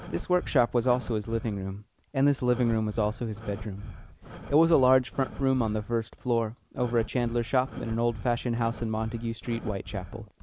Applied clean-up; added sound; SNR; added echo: none; Breathing; 14 dB; none.